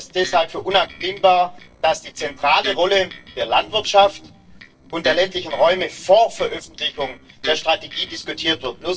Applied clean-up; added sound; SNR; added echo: neural separator model SepFormer DNS4.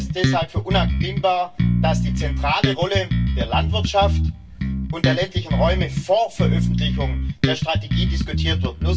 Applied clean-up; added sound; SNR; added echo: none; Bass guitar; -4 dB; reverberation time 0.1 s.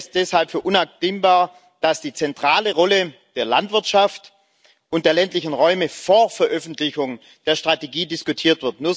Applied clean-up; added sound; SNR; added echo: none; none; none; none.